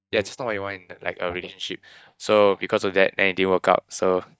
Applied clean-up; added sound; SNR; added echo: neural mask model DeepFilterNet 3.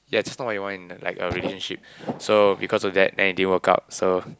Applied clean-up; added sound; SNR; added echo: none; none; none; none.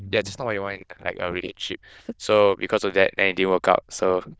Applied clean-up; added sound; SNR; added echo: neural diffusion model UNIVERSE++.